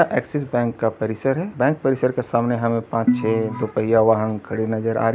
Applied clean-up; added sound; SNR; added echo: none; Organ; 4 dB; none.